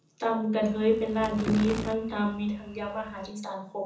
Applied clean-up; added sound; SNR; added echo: none; Insect; 11 dB; reverberation time 0.5 s.